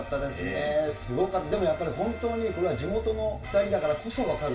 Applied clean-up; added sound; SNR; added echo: none; none; none; reverberation time 0.2 s.